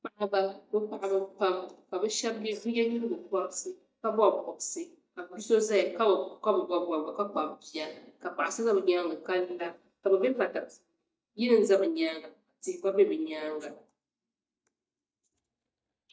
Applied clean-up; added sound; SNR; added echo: neural mask model DeepFilterNet 3.